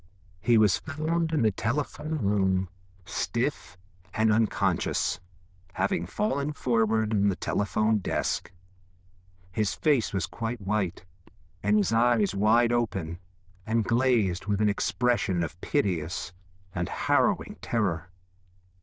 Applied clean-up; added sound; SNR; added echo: neural diffusion model UNIVERSE++.